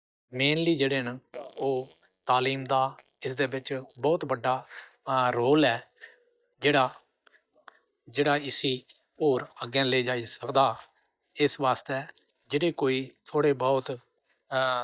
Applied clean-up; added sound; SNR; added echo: neural mask model DeepFilterNet 3.